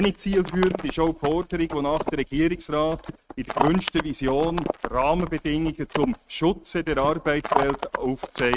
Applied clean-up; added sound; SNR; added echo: neural mask model RNNoise.